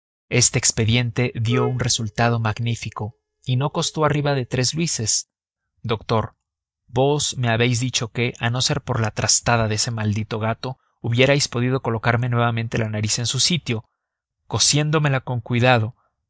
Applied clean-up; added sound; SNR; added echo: neural mask model DeepFilterNet 3.